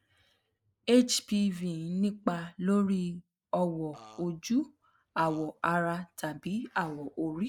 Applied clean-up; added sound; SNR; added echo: neural mask model Resemble Enhance denoiser.